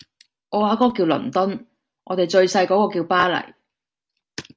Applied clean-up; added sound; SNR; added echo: none; none; none; none.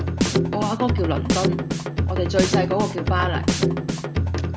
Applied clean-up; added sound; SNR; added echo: none; Drum kit; -4 dB; none.